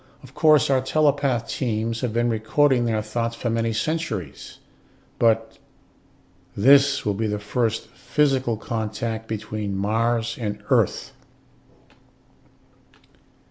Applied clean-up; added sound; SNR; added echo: none; none; none; none.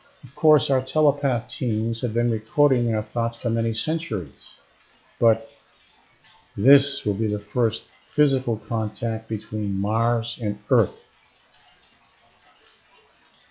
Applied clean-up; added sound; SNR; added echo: classical method log-MMSE.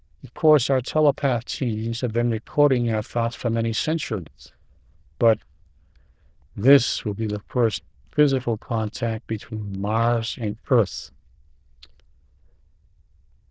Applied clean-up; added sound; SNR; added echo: neural diffusion model UNIVERSE++.